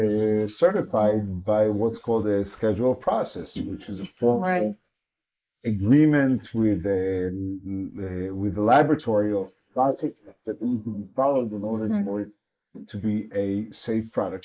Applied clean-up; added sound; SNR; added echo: neural mask model Resemble Enhance denoiser.